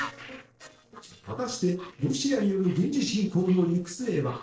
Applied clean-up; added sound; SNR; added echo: neural separator model SepFormer DNS4.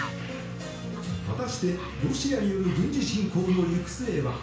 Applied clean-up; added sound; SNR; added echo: none; Bird; 18 dB; reverberation time 0.5 s.